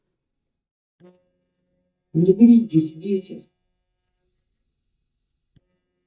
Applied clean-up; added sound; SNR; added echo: neural mask model DeepFilterNet 3.